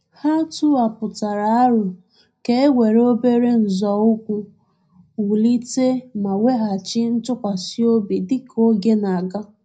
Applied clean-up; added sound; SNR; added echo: none; none; none; reverberation time 0.4 s.